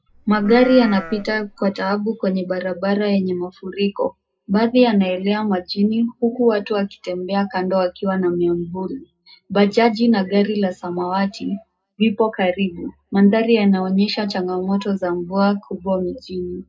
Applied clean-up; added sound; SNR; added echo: none; Livestock, farm animals, working animals; 14 dB; reverberation time 0.2 s.